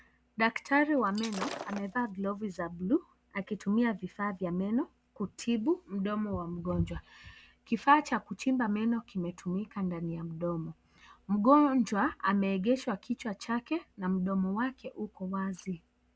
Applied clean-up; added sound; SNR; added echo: none; Shatter; 11 dB; none.